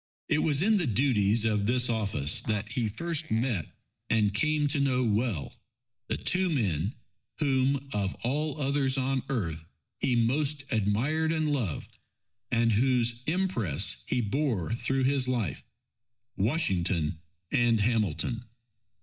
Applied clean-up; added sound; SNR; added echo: neural mask model DeepFilterNet 3.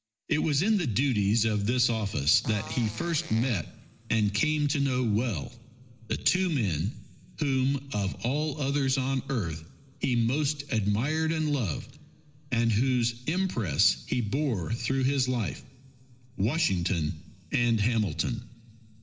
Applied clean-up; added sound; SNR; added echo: none; Fart; 18 dB; reverberation time 2.1 s.